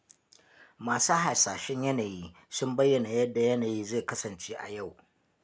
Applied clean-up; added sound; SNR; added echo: none; none; none; none.